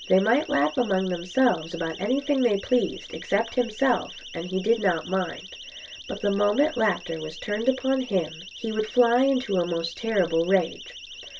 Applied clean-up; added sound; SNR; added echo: none; Siren; 16 dB; reverberation time 0.1 s.